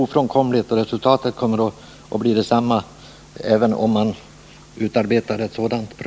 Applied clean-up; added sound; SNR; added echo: none; none; none; none.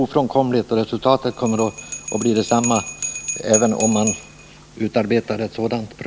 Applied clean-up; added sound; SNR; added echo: none; Bell; 10 dB; none.